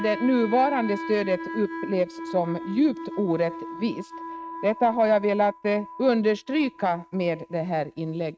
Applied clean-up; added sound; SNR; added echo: neural mask model RNNoise.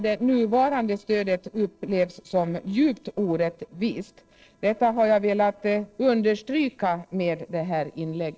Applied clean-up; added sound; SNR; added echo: neural separator model SepFormer DNS4.